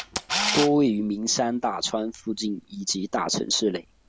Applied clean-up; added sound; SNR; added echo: none; Camera; 8 dB; none.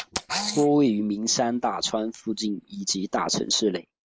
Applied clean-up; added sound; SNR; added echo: neural mask model Resemble Enhance denoiser.